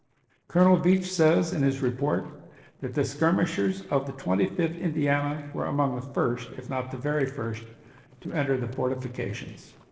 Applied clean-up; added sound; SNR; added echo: neural separator model SepFormer DNS4.